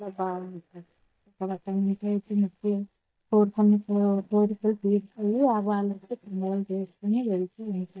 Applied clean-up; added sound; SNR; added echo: neural mask model DeepFilterNet 3.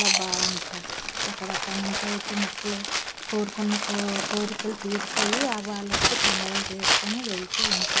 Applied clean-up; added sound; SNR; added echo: none; Chewing, mastication + Crumpling, crinkling; -4 dB; none.